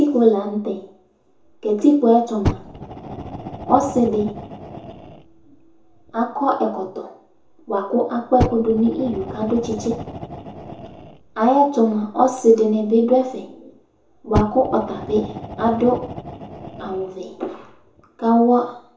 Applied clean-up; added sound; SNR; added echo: none; Fire; 12 dB; reverberation time 0.6 s.